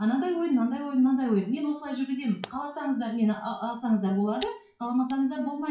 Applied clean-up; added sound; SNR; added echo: classical method WPE with log-MMSE.